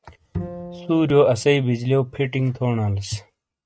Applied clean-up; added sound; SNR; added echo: neural mask model RNNoise.